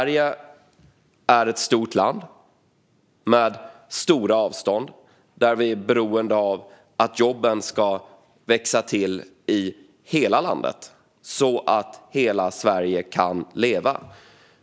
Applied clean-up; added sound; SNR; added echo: none; none; none; none.